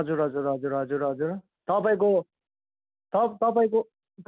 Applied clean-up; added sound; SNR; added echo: none; none; none; none.